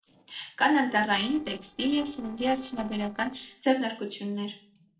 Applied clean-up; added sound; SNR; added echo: neural separator model SepFormer DNS4.